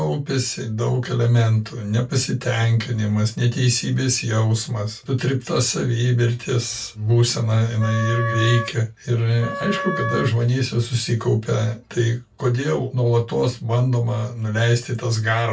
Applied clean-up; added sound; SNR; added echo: none; Wind instrument, woodwind instrument; 8 dB; reverberation time 0.2 s.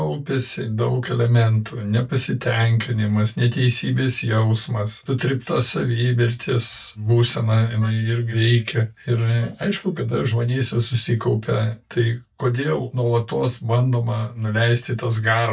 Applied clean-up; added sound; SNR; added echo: neural mask model DeepFilterNet 3.